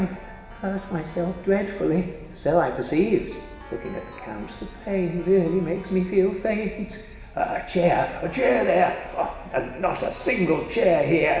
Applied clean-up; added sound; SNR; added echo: none; Keyboard (musical); 18 dB; reverberation time 2.0 s.